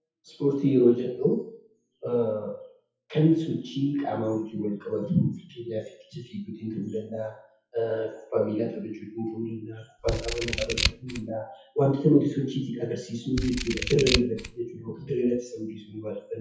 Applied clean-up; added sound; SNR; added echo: classical method WPE with log-MMSE.